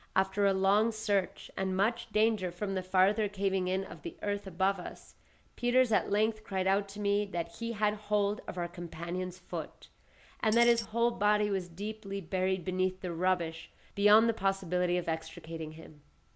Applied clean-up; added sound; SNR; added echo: none; Tambourine; 8 dB; none.